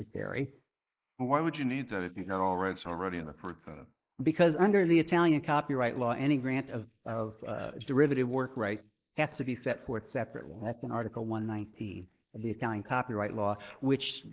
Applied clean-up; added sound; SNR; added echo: neural mask model Resemble Enhance denoiser.